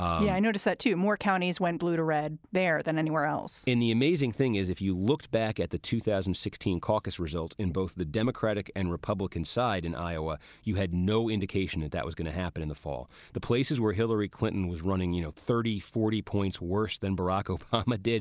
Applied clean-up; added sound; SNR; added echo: none; none; none; none.